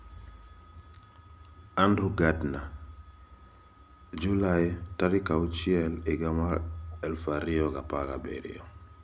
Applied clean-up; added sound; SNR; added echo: none; none; none; none.